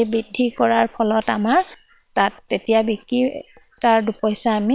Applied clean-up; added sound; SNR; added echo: neural separator model SepFormer WHAM!.